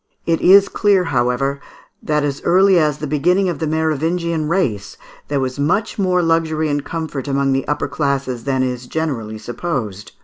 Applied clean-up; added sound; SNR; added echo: none; none; none; none.